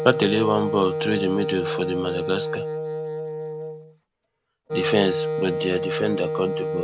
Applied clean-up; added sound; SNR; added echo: none; Wind instrument, woodwind instrument; 2 dB; none.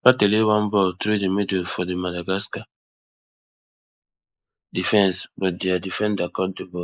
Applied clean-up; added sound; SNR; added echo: neural mask model Resemble Enhance denoiser.